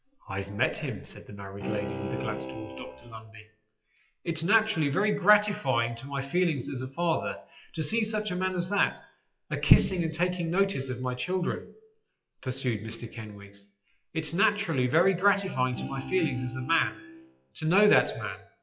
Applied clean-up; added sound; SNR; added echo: classical method WPE with log-MMSE.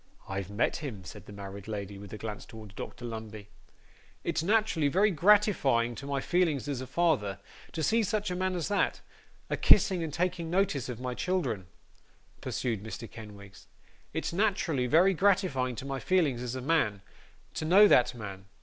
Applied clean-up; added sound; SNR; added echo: none; none; none; none.